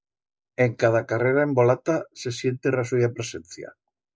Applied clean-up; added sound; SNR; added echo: none; none; none; none.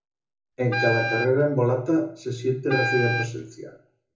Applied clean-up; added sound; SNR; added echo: none; Wind instrument, woodwind instrument; 4 dB; reverberation time 0.7 s.